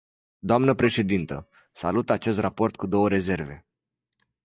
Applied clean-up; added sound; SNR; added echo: neural mask model DeepFilterNet 3.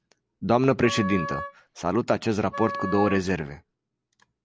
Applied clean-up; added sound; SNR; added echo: none; Wind instrument, woodwind instrument; 10 dB; none.